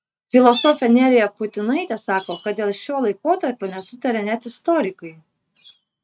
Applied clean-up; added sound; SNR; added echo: neural mask model RNNoise.